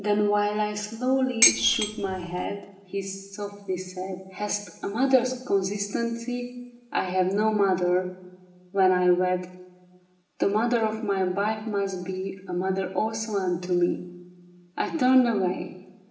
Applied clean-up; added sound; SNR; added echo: none; Dishes, pots, and pans; 0 dB; reverberation time 0.9 s.